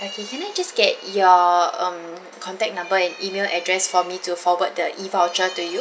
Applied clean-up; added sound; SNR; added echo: none; none; none; none.